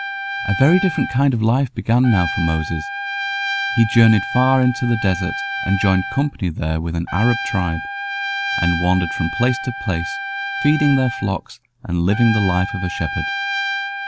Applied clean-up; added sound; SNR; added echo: none; Trumpet; 7 dB; none.